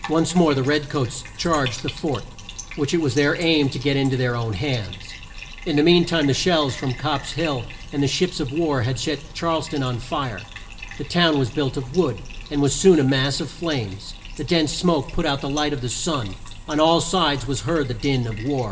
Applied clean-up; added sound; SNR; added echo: none; Bathtub (filling or washing); 14 dB; reverberation time 0.9 s.